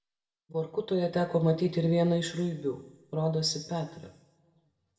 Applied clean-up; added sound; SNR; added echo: none; none; none; reverberation time 0.9 s.